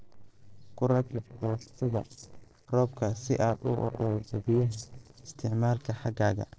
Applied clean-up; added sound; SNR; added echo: neural separator model SepFormer DNS4.